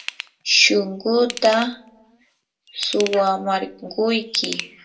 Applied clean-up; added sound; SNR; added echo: none; Ratchet, pawl / Tools; 15 dB; reverberation time 0.2 s.